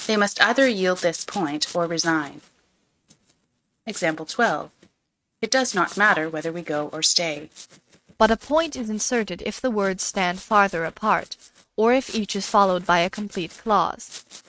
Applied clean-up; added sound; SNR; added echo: neural mask model RNNoise.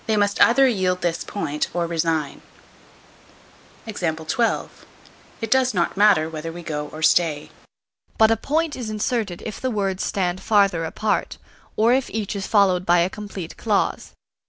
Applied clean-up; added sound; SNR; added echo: none; none; none; none.